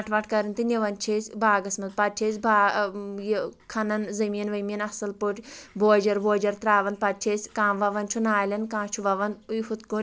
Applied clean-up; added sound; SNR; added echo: none; none; none; none.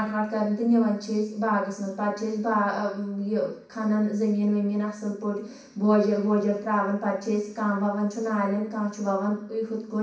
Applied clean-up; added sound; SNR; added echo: none; none; none; reverberation time 0.6 s.